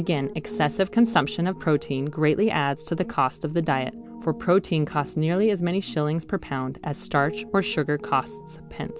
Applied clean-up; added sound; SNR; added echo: none; Piano; 15 dB; none.